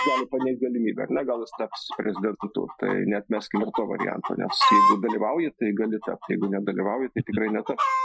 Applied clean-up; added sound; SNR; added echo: classical method Wiener filter.